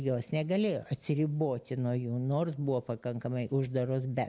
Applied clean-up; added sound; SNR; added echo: none; none; none; none.